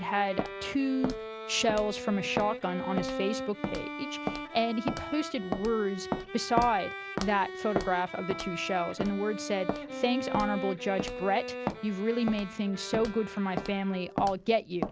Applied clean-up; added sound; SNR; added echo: none; Walk, footsteps + Bowed string instrument; 5 dB; none.